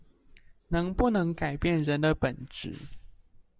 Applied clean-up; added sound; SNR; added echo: none; none; none; none.